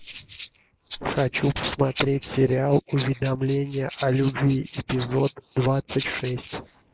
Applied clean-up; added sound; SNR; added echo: neural mask model Resemble Enhance denoiser.